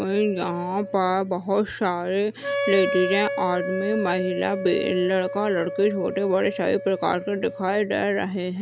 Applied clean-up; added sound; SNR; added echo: none; Wind instrument, woodwind instrument; 7 dB; none.